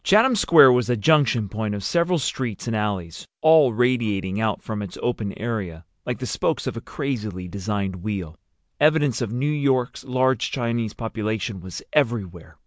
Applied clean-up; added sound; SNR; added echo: none; none; none; none.